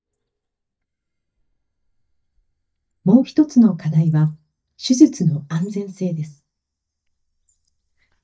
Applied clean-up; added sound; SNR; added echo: neural mask model DeepFilterNet 3.